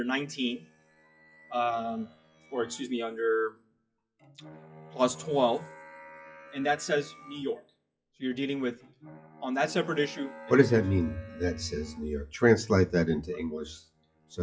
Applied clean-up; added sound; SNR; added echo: classical method WPE with log-MMSE.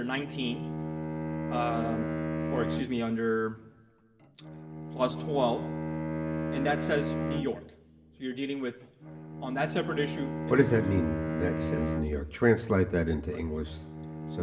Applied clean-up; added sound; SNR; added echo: none; Bowed string instrument; 4 dB; reverberation time 2.0 s.